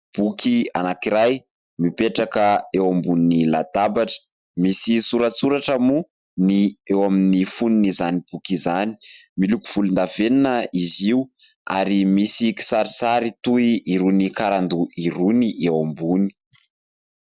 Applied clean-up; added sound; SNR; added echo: none; none; none; none.